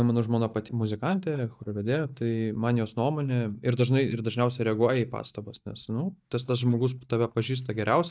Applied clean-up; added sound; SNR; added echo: neural mask model DeepFilterNet 3.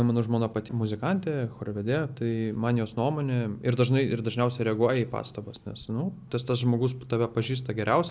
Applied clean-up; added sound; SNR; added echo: none; none; none; none.